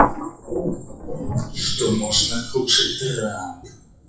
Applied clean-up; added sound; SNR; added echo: classical method WPE with log-MMSE.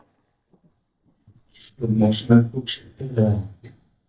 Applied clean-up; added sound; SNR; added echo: neural mask model DeepFilterNet 3.